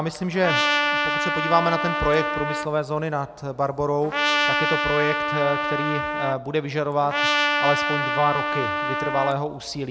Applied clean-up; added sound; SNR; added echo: none; Trumpet; -1 dB; none.